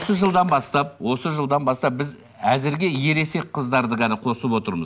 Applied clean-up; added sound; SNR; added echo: none; none; none; none.